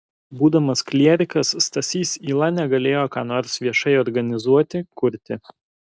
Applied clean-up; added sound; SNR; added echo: none; none; none; none.